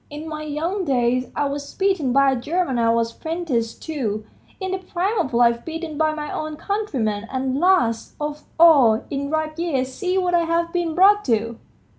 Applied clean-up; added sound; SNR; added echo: none; none; none; none.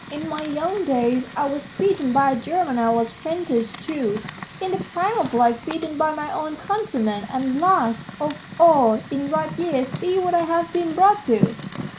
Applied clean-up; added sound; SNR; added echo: none; Fire; 12 dB; none.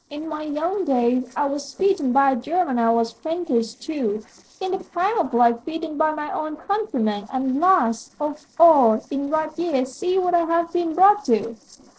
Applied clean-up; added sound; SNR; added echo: neural separator model SepFormer DNS4.